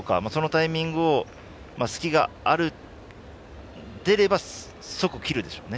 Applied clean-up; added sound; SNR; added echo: none; none; none; none.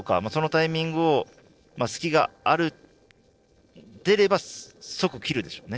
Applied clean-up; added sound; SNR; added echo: neural separator model SepFormer DNS4.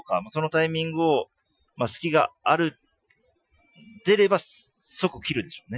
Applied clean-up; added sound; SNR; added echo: classical method Wiener filter.